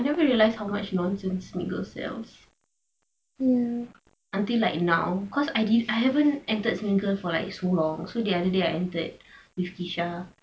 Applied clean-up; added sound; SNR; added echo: none; none; none; none.